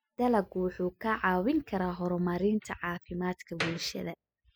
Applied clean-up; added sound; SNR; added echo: classical method spectral subtraction.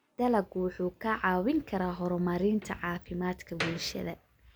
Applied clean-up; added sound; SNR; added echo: none; Slam; 15 dB; none.